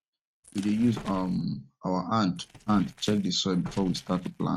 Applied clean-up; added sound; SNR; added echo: neural mask model RNNoise.